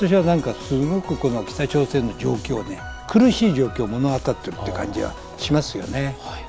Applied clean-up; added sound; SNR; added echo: none; none; none; none.